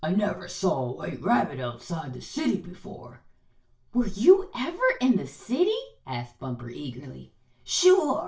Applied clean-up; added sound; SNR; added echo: none; none; none; reverberation time 0.3 s.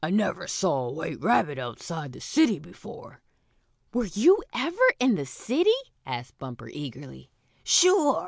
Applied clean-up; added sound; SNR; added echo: none; none; none; none.